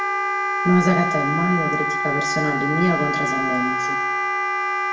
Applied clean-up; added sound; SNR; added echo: none; Wind instrument, woodwind instrument; -1 dB; reverberation time 0.8 s.